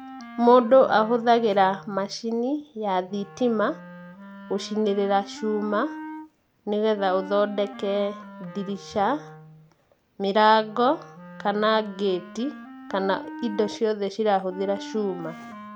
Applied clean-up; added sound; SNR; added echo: none; Wind instrument, woodwind instrument; 17 dB; none.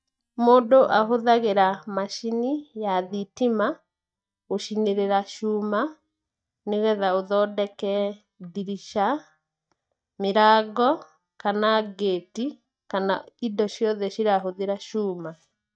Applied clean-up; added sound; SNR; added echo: neural mask model DeepFilterNet 3.